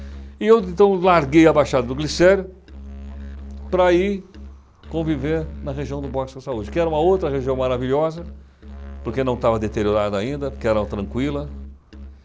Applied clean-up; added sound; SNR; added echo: none; Musical instrument; 14 dB; none.